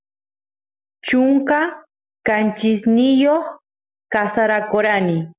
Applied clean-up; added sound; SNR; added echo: none; none; none; none.